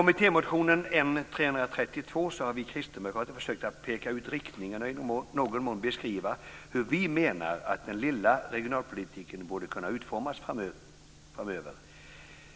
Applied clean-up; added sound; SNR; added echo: none; none; none; none.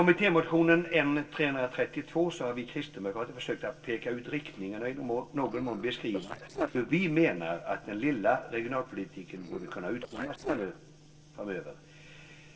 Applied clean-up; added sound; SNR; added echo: neural separator model SepFormer DNS4.